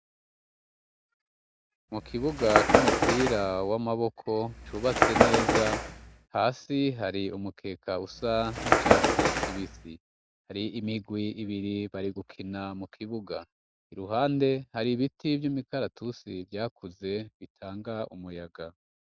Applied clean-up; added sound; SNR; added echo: none; Bird; -5 dB; none.